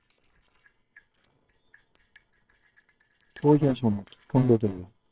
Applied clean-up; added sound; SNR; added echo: neural separator model SepFormer WHAMR!.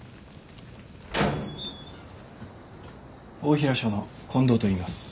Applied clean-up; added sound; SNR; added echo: none; none; none; none.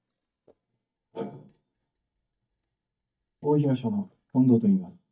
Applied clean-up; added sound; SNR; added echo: neural mask model DeepFilterNet 3.